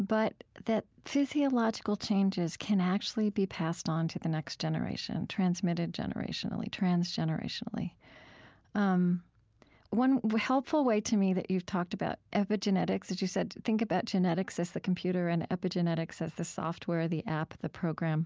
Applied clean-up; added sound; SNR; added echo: none; none; none; none.